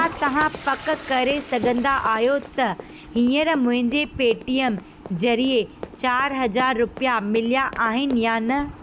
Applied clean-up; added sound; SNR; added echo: none; Toilet flush + Run; 16 dB; none.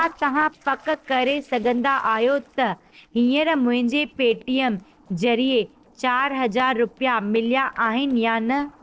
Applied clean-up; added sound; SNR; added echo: neural separator model SepFormer DNS4.